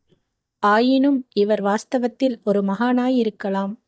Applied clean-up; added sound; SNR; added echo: neural mask model DeepFilterNet 3.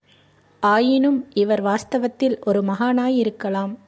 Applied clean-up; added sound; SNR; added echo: none; none; none; none.